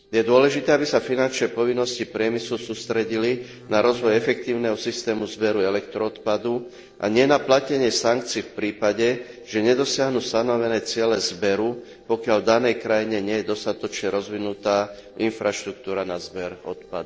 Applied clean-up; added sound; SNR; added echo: neural separator model SepFormer DNS4.